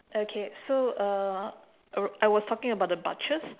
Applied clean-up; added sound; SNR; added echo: none; none; none; none.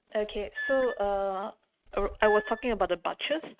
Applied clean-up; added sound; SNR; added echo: neural mask model RNNoise.